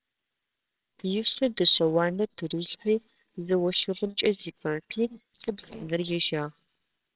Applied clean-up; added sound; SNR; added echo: neural separator model SepFormer WHAMR!.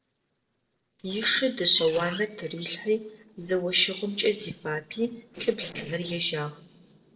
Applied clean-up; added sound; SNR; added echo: neural separator model SepFormer DNS4.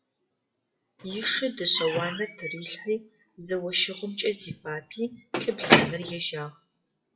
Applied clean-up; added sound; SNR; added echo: classical method WPE with log-MMSE.